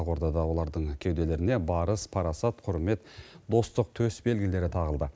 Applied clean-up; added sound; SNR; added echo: none; none; none; none.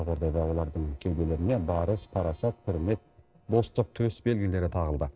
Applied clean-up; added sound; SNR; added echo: neural separator model SepFormer DNS4.